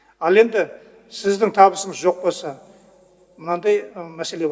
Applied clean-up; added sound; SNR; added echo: none; none; none; reverberation time 2.3 s.